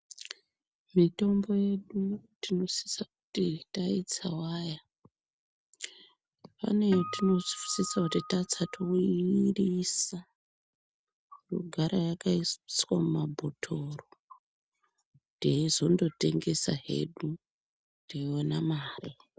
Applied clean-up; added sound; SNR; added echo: none; Acoustic guitar; 11 dB; none.